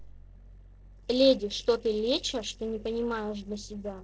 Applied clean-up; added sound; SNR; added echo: neural separator model SepFormer DNS4.